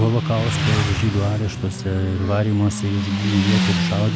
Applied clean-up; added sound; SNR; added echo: none; Motorcycle; 2 dB; none.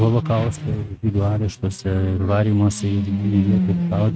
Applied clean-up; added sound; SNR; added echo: neural mask model RNNoise.